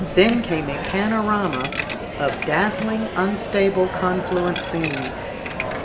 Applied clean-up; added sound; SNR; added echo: none; Coin (dropping); 6 dB; reverberation time 0.8 s.